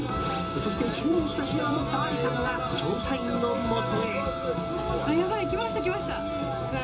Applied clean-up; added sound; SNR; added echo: none; Wind instrument, woodwind instrument; 7 dB; reverberation time 0.2 s.